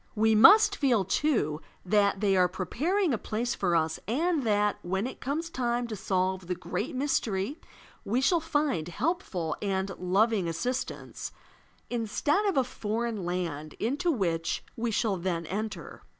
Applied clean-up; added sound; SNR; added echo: none; none; none; none.